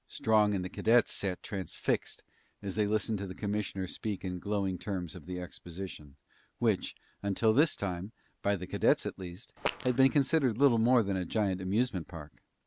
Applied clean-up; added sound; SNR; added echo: none; Fart; 6 dB; none.